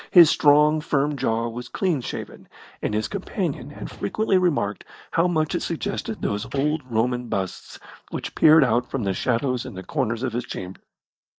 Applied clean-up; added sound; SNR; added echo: neural mask model DeepFilterNet 3.